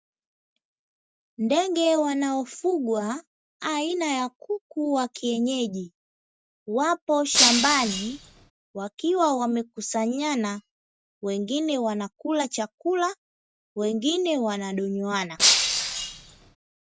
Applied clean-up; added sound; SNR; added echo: none; Shatter; -3 dB; none.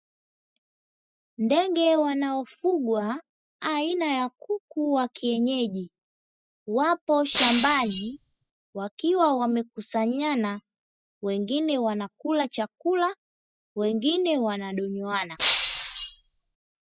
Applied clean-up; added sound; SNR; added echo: classical method spectral subtraction.